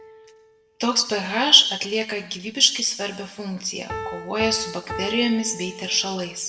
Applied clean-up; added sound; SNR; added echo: none; Piano; 14 dB; reverberation time 0.9 s.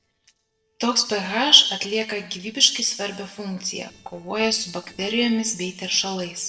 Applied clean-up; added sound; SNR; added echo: neural separator model SepFormer DNS4.